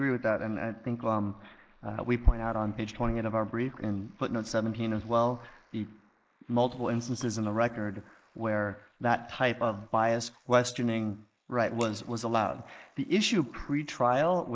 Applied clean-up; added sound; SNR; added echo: neural mask model Resemble Enhance denoiser.